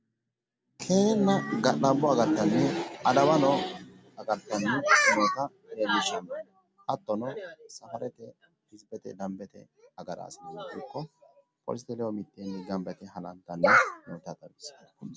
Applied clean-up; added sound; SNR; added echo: none; none; none; none.